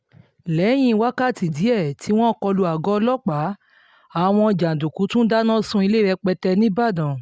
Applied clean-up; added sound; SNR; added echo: none; none; none; none.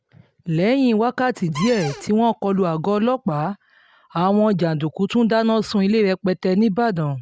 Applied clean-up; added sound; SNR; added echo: none; Cupboard open or close; 12 dB; none.